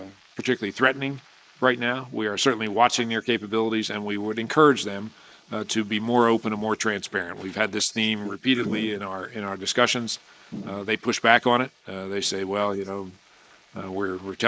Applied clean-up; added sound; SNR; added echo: neural mask model Resemble Enhance denoiser.